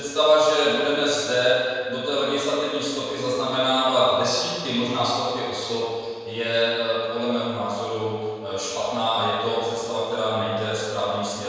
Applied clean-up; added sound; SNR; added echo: none; none; none; reverberation time 1.9 s.